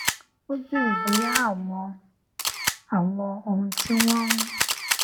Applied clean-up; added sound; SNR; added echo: none; Wind instrument, woodwind instrument + Camera; 1 dB; none.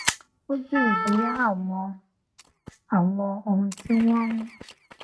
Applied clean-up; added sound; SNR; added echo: neural mask model RNNoise.